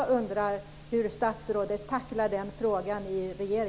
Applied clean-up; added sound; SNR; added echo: none; none; none; none.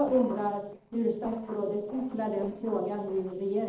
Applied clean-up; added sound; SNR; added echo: neural separator model SepFormer DNS4.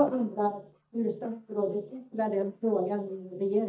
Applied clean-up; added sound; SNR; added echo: neural mask model DeepFilterNet 3.